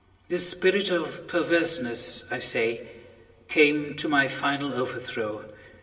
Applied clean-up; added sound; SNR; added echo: none; none; none; reverberation time 2.0 s.